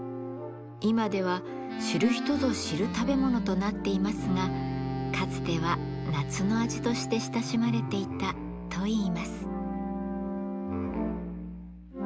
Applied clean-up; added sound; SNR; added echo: none; none; none; none.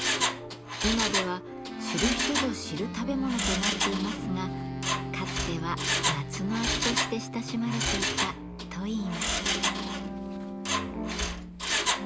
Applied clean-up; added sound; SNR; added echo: none; Mechanisms; -1 dB; none.